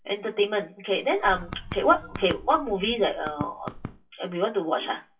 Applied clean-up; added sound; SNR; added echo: classical method WPE with log-MMSE.